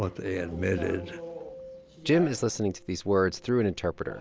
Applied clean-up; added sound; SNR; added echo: none; none; none; none.